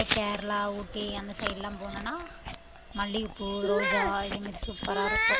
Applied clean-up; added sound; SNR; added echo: none; Chewing, mastication; 8 dB; none.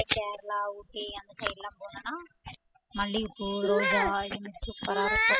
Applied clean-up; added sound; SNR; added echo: classical method spectral subtraction.